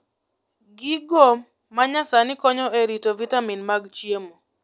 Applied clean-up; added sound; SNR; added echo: none; none; none; none.